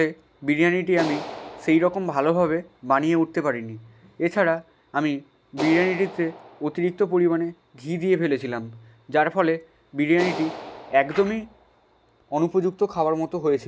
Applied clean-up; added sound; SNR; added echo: none; Clapping; 16 dB; none.